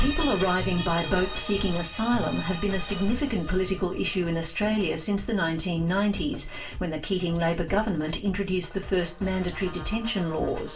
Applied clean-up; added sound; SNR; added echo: none; none; none; reverberation time 0.2 s.